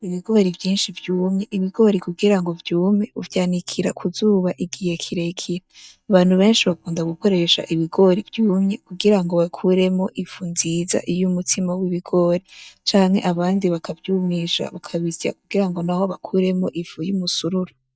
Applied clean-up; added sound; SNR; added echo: neural mask model DeepFilterNet 3.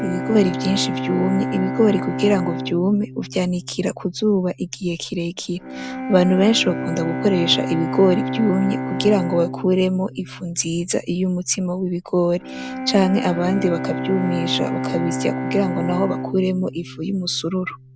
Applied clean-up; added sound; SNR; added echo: none; Bowed string instrument; 6 dB; none.